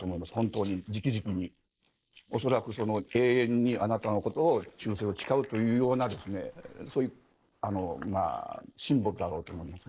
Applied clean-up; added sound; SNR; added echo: neural mask model Resemble Enhance denoiser.